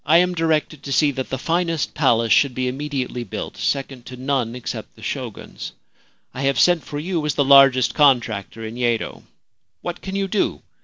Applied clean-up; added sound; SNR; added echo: none; none; none; none.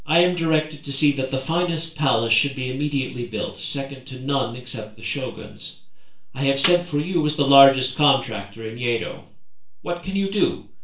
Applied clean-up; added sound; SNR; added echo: none; Snare drum; 9 dB; reverberation time 0.3 s.